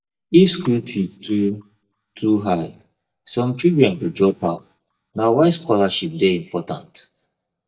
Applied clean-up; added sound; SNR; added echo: neural mask model DeepFilterNet 3.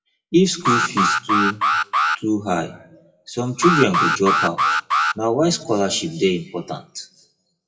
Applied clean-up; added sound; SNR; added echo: classical method WPE with log-MMSE.